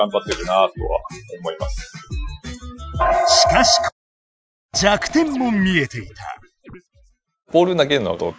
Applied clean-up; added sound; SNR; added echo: classical method Wiener filter.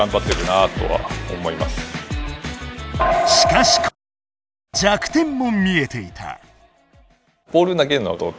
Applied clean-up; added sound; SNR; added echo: none; none; none; none.